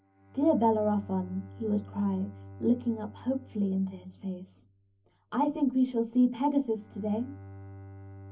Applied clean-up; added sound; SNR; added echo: none; Bowed string instrument; 18 dB; reverberation time 0.3 s.